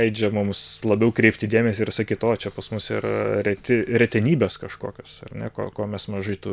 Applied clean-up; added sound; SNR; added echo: none; none; none; none.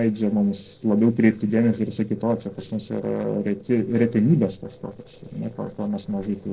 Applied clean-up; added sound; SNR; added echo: neural separator model SepFormer DNS4.